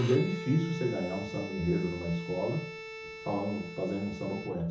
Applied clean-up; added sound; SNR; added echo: none; Bowed string instrument; 11 dB; reverberation time 0.7 s.